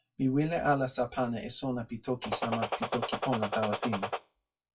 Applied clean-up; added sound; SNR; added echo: classical method WPE with log-MMSE.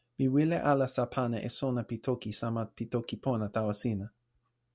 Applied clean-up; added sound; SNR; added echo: none; none; none; none.